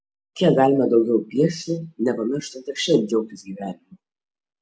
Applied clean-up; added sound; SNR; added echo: none; none; none; none.